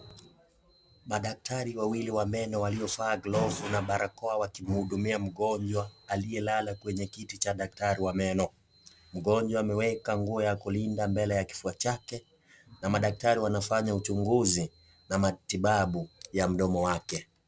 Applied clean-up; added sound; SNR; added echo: none; none; none; none.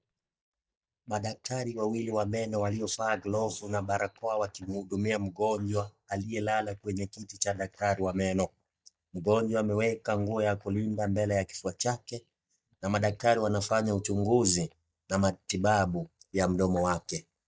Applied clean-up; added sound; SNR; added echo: neural mask model DeepFilterNet 3.